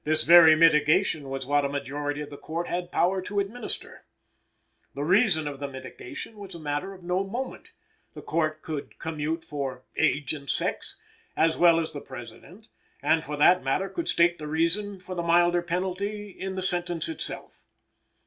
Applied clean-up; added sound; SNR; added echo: none; none; none; none.